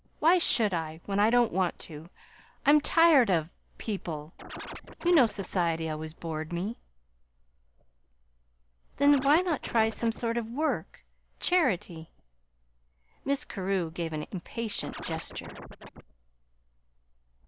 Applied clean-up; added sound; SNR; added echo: none; Scratching (performance technique); 11 dB; none.